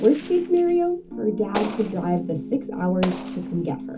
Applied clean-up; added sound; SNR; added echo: none; Explosion; 14 dB; reverberation time 0.3 s.